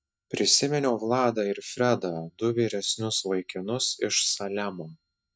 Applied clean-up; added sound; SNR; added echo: neural mask model DeepFilterNet 3.